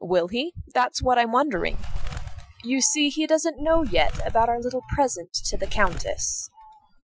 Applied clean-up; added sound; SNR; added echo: classical method Wiener filter.